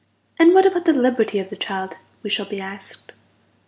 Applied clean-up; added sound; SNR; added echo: none; none; none; none.